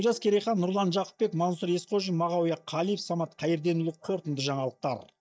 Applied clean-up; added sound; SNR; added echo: neural mask model DeepFilterNet 3.